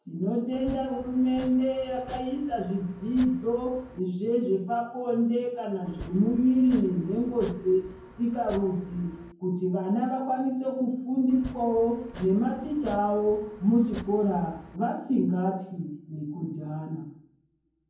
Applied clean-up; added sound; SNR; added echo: none; Domestic sounds, home sounds; 17 dB; reverberation time 0.9 s.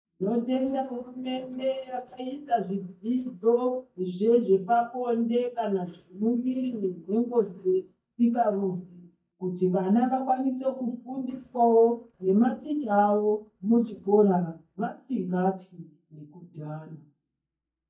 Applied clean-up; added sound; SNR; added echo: neural mask model DeepFilterNet 3.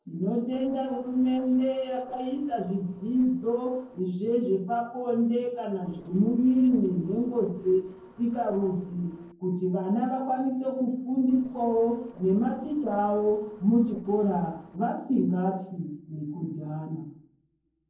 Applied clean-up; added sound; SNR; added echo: neural separator model SepFormer DNS4.